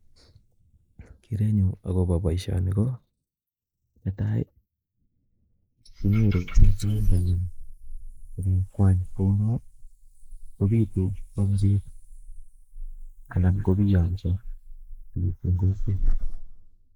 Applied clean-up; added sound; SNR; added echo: neural mask model Resemble Enhance denoiser.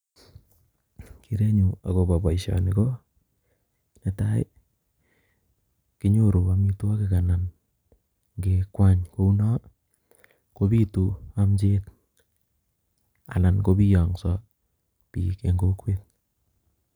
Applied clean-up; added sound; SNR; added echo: none; none; none; none.